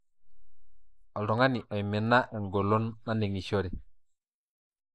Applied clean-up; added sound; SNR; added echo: neural mask model Resemble Enhance denoiser.